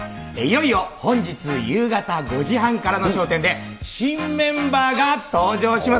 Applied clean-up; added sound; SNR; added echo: none; none; none; none.